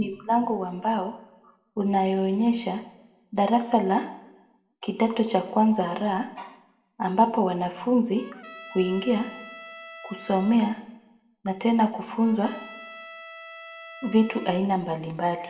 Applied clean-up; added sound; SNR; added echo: none; Trumpet; 18 dB; reverberation time 0.7 s.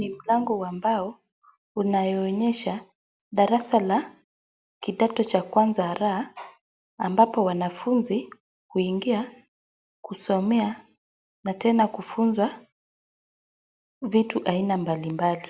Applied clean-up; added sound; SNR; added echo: none; none; none; none.